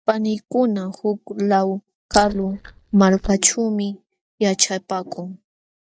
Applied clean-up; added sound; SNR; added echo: neural mask model DeepFilterNet 3.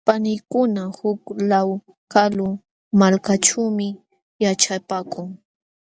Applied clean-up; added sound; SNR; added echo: none; none; none; none.